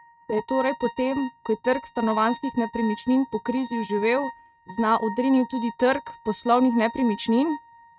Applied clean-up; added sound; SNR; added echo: neural mask model RNNoise.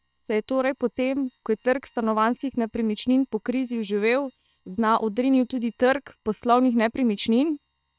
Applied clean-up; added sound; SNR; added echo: neural separator model SepFormer WHAM!.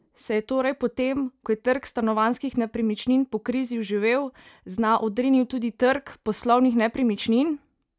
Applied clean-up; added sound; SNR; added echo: none; none; none; none.